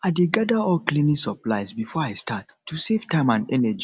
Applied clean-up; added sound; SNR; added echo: none; none; none; none.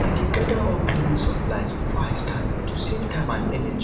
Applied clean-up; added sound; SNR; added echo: none; Thunder / Rain; -4 dB; reverberation time 1.0 s.